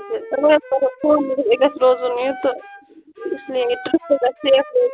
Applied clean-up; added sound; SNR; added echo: none; Wind instrument, woodwind instrument; 17 dB; none.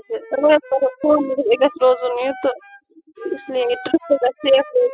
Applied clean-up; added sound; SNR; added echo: classical method spectral subtraction.